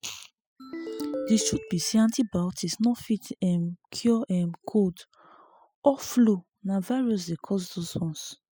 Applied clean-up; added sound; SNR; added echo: classical method spectral subtraction.